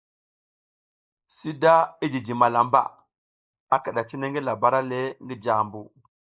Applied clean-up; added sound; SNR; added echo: neural mask model Resemble Enhance denoiser.